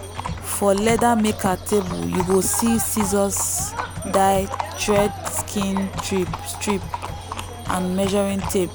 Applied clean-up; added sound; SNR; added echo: none; Livestock, farm animals, working animals + Computer keyboard; 7 dB; none.